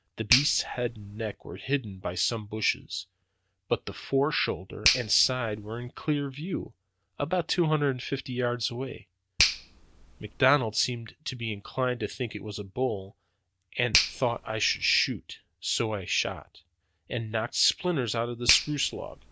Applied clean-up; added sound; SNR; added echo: none; Finger snapping; 6 dB; none.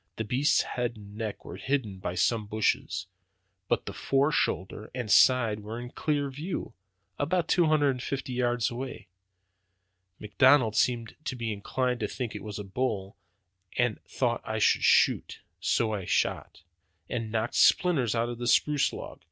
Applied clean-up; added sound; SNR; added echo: none; none; none; none.